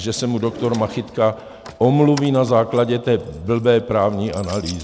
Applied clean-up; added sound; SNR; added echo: none; Drawer open or close + Keys jangling; 20 dB; none.